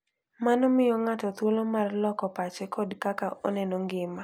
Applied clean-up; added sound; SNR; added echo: none; none; none; none.